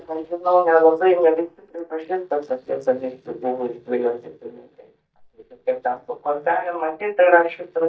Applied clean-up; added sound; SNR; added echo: neural mask model DeepFilterNet 3.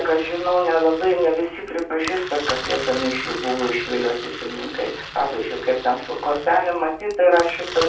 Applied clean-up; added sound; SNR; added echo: none; Engine; 12 dB; reverberation time 0.3 s.